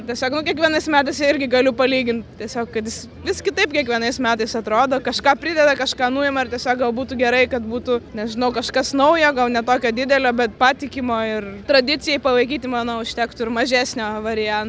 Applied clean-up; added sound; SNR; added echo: none; none; none; none.